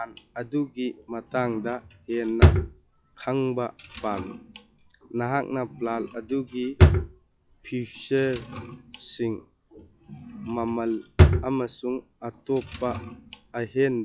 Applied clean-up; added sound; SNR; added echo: classical method log-MMSE.